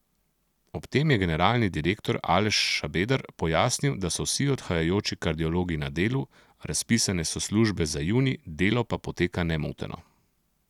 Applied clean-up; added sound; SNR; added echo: none; none; none; none.